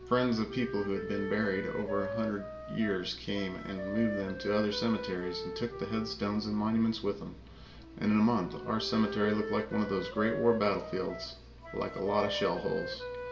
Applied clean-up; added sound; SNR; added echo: none; Wind instrument, woodwind instrument; 9 dB; reverberation time 1.4 s.